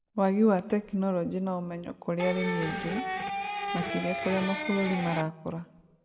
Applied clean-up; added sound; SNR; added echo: none; Electric guitar; 4 dB; reverberation time 1.2 s.